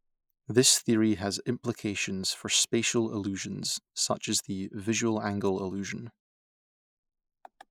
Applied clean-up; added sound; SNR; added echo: neural mask model Resemble Enhance denoiser.